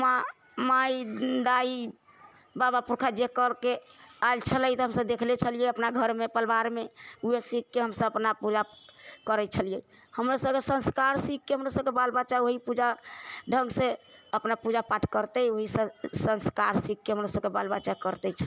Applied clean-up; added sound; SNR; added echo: none; none; none; none.